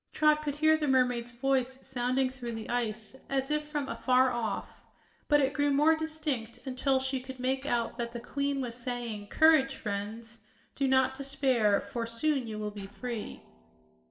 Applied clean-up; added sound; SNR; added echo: neural separator model SepFormer DNS4.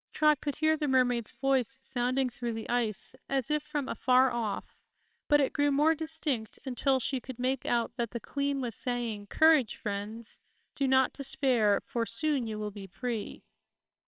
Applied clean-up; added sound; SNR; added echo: neural separator model SepFormer WHAMR!.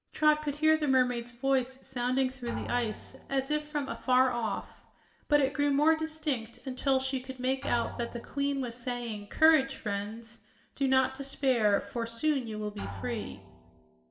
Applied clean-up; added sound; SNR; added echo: none; Drum; 18 dB; reverberation time 0.6 s.